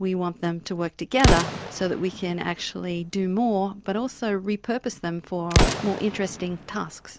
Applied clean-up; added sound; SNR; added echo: none; Explosion; 2 dB; none.